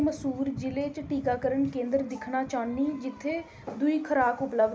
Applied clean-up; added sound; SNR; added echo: none; none; none; none.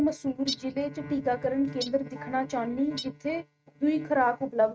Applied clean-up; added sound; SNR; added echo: neural mask model RNNoise.